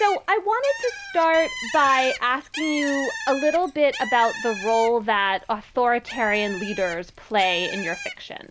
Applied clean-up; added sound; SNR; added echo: none; Bird; 11 dB; none.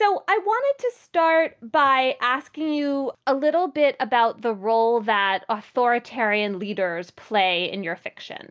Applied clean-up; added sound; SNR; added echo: none; none; none; none.